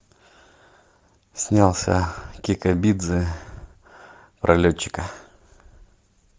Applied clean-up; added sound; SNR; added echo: none; none; none; none.